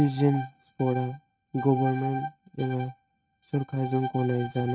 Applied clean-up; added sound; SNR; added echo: neural mask model RNNoise.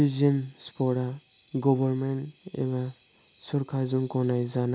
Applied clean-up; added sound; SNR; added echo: none; none; none; none.